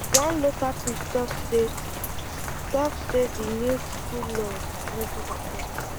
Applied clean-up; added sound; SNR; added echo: none; Rain; 2 dB; none.